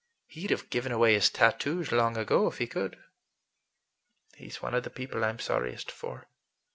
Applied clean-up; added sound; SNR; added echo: none; none; none; none.